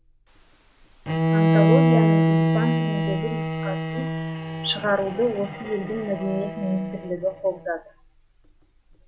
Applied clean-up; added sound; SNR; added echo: none; Bowed string instrument; -4 dB; none.